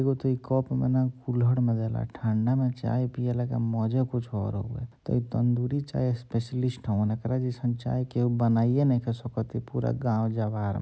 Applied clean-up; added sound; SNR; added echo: none; none; none; none.